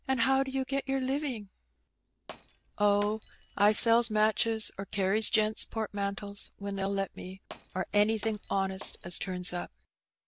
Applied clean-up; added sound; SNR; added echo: none; Glass; 19 dB; none.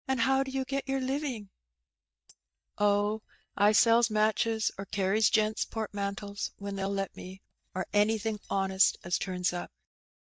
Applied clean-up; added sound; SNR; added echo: neural mask model DeepFilterNet 3.